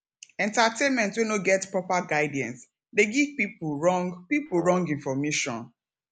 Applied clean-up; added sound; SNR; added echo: none; Brass instrument; 13 dB; none.